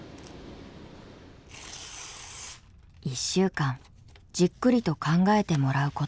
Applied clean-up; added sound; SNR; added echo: none; Tearing; 19 dB; none.